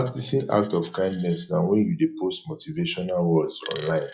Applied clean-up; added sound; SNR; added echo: classical method log-MMSE.